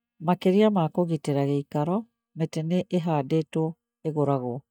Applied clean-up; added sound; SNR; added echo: neural mask model DeepFilterNet 3.